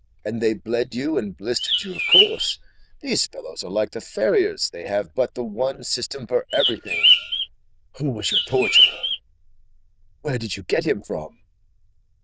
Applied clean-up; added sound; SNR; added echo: neural diffusion model UNIVERSE++.